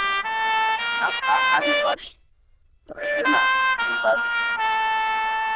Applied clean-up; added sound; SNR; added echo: neural diffusion model UNIVERSE++.